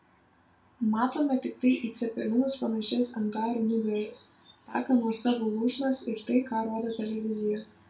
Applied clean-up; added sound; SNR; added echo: none; none; none; reverberation time 0.3 s.